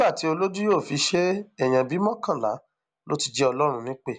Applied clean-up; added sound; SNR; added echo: none; none; none; none.